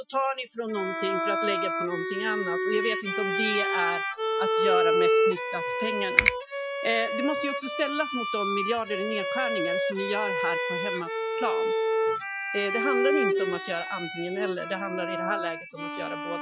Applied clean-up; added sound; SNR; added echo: classical method Wiener filter.